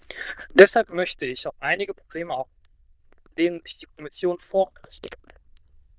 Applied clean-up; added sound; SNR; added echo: neural diffusion model UNIVERSE++.